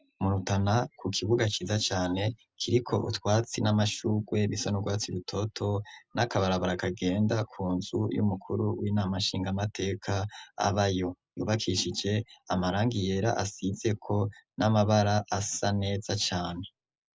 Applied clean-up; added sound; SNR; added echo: none; none; none; none.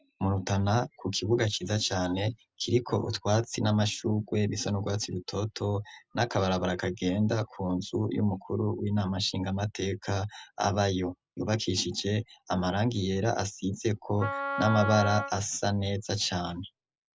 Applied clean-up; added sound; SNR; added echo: none; Wind instrument, woodwind instrument; 5 dB; none.